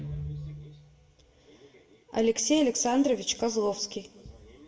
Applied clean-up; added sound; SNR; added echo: none; Guitar; 15 dB; reverberation time 0.9 s.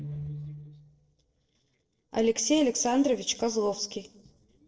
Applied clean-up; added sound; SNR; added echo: neural separator model SepFormer DNS4.